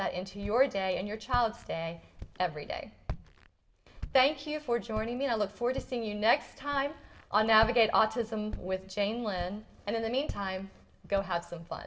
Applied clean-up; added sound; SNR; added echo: none; Walk, footsteps; 14 dB; reverberation time 0.7 s.